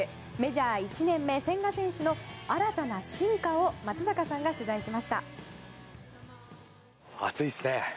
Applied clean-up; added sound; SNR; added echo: none; none; none; none.